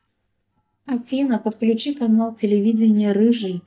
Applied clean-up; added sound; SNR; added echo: neural mask model DeepFilterNet 3.